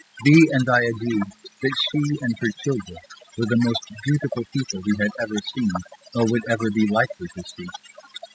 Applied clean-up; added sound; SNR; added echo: classical method spectral subtraction.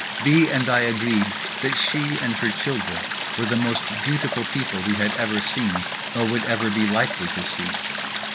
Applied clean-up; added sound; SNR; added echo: none; Stream; 2 dB; none.